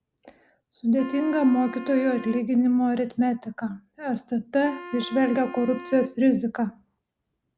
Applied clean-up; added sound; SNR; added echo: none; Wind instrument, woodwind instrument; 17 dB; none.